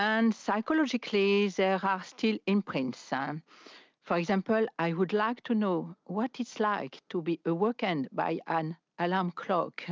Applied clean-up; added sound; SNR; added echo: none; none; none; none.